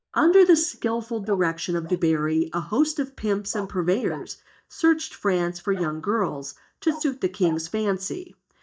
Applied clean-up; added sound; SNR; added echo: neural mask model DeepFilterNet 3.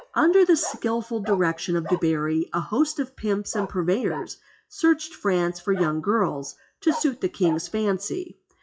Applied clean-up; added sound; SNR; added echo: classical method WPE with log-MMSE.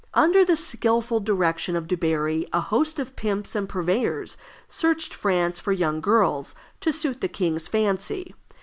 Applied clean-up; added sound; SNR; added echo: none; none; none; none.